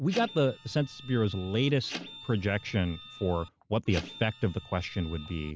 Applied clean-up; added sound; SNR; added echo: none; Printer; 15 dB; none.